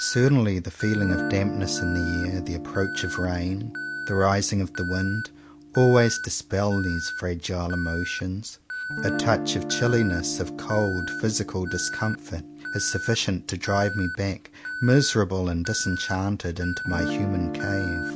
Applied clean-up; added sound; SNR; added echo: none; Alarm + Guitar; 7 dB; none.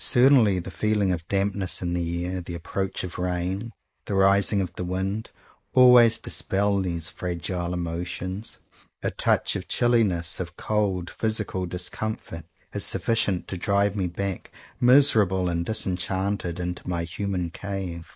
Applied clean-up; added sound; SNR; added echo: neural mask model Resemble Enhance denoiser.